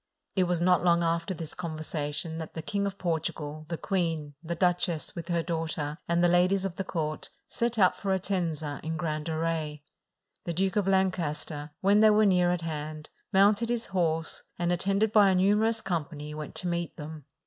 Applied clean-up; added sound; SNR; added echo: neural mask model Resemble Enhance denoiser.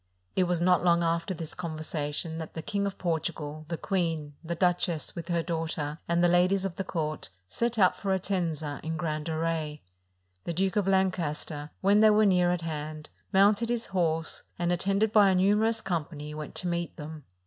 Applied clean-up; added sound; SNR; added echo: none; none; none; none.